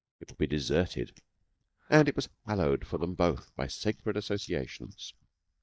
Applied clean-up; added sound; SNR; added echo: neural mask model DeepFilterNet 3.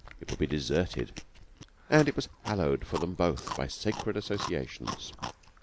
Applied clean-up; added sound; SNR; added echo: none; Chewing, mastication; 12 dB; none.